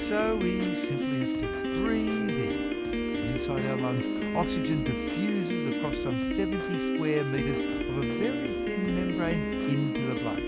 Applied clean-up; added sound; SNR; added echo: none; Piano; -2 dB; none.